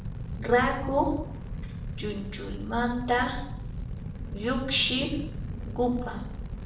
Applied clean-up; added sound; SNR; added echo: none; Fire; 5 dB; reverberation time 0.6 s.